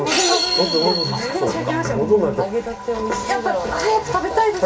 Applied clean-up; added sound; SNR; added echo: none; none; none; reverberation time 0.2 s.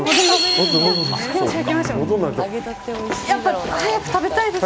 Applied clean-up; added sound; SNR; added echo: none; none; none; none.